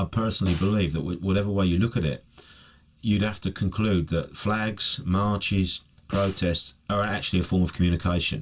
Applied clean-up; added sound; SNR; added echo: none; Snare drum; 17 dB; reverberation time 0.1 s.